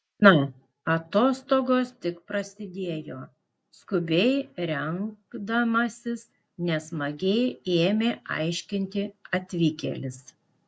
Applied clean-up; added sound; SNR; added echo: none; none; none; none.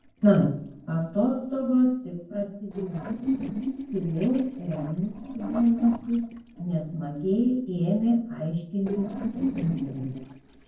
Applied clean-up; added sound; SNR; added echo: neural separator model SepFormer DNS4.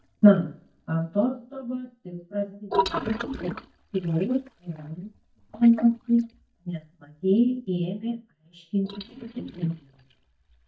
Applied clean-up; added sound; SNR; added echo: neural mask model DeepFilterNet 3.